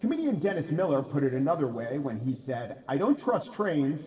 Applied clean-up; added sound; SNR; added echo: neural separator model SepFormer DNS4.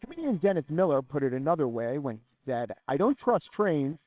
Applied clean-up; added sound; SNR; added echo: neural separator model SepFormer WHAMR!.